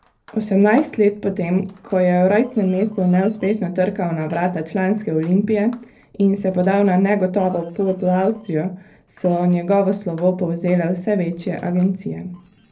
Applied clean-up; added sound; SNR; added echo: neural separator model SepFormer DNS4.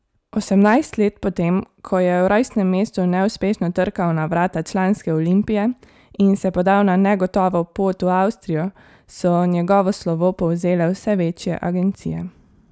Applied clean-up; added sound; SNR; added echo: none; none; none; none.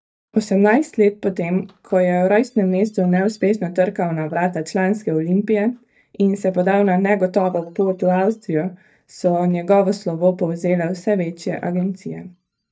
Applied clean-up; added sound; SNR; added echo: neural mask model DeepFilterNet 3.